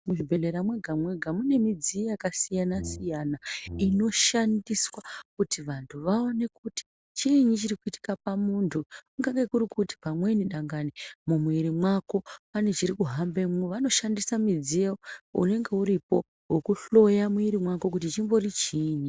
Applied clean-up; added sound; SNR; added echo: none; Brass instrument; 13 dB; none.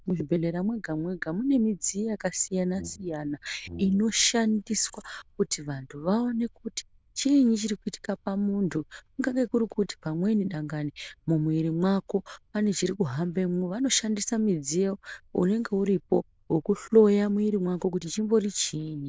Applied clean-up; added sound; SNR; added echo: neural diffusion model UNIVERSE++.